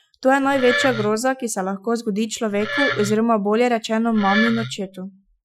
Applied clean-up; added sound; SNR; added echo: classical method Wiener filter.